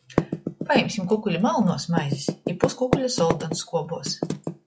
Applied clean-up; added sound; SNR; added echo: classical method log-MMSE.